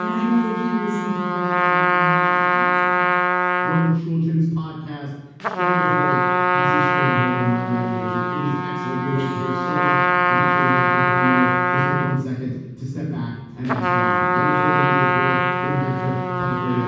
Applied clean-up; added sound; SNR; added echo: none; Trumpet; -4 dB; reverberation time 1.2 s.